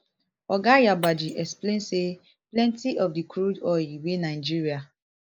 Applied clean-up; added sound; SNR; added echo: neural mask model Resemble Enhance denoiser.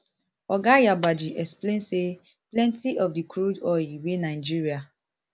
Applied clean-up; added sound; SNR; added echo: none; Shatter; 19 dB; none.